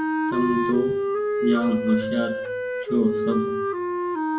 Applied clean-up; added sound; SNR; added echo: none; Wind instrument, woodwind instrument; 0 dB; reverberation time 0.7 s.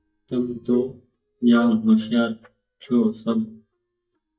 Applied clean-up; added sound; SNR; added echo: neural mask model DeepFilterNet 3.